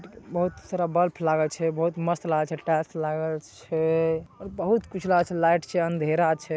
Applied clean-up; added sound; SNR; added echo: none; none; none; none.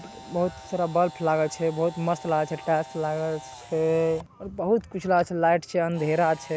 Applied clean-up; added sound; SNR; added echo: none; Camera; 20 dB; none.